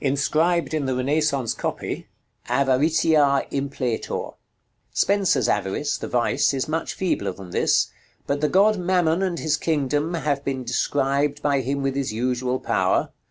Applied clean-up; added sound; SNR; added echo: none; none; none; none.